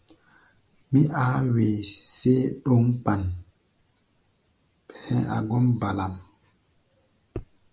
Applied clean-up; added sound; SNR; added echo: none; none; none; none.